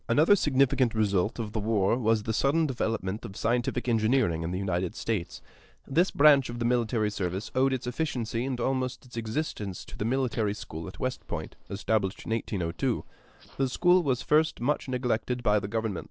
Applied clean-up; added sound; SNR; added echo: neural separator model SepFormer DNS4.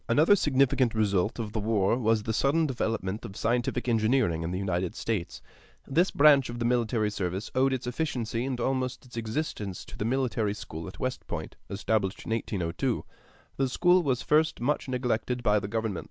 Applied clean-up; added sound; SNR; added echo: none; none; none; none.